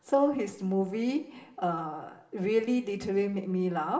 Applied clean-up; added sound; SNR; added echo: none; none; none; reverberation time 0.7 s.